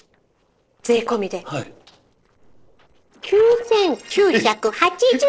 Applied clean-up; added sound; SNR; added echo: neural separator model SepFormer DNS4.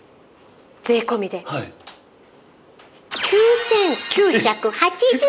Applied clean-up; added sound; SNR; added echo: none; none; none; none.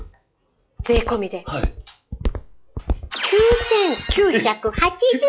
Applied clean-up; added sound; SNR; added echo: classical method log-MMSE.